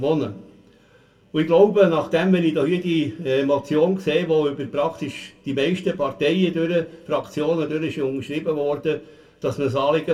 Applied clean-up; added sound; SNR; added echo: none; none; none; reverberation time 0.2 s.